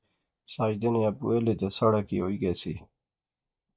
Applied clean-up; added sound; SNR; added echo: neural mask model DeepFilterNet 3.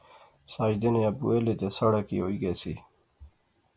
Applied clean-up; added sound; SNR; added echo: none; none; none; none.